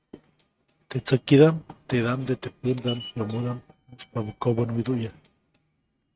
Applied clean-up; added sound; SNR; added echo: neural mask model RNNoise.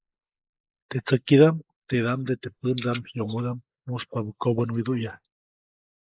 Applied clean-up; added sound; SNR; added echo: neural mask model Resemble Enhance denoiser.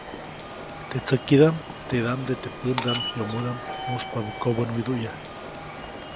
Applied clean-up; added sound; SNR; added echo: none; Walk, footsteps / Subway, metro, underground; 8 dB; none.